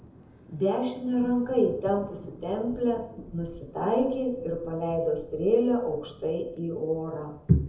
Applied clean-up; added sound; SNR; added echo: none; Thunder; 19 dB; reverberation time 0.7 s.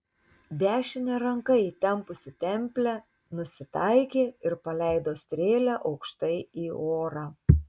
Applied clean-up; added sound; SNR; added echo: none; none; none; none.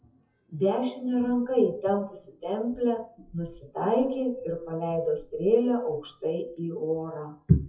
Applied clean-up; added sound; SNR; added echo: classical method WPE with log-MMSE.